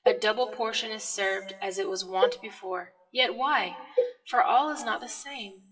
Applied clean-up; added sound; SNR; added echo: classical method WPE with log-MMSE.